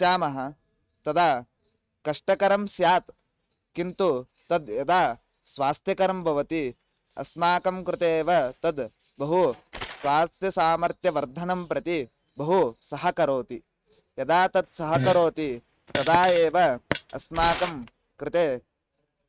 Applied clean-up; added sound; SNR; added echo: neural mask model RNNoise.